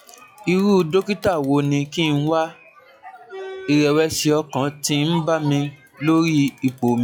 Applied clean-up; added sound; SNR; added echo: classical method log-MMSE.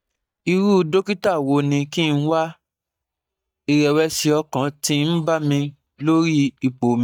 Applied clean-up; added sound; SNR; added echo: neural mask model DeepFilterNet 3.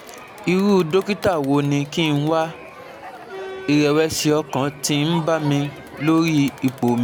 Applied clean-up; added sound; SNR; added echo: none; Crowd; 16 dB; none.